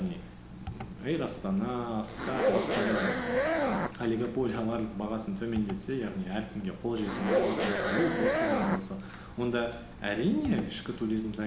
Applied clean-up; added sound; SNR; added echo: none; Zipper (clothing); 1 dB; none.